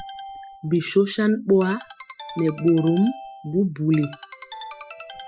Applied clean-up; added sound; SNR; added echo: classical method spectral subtraction.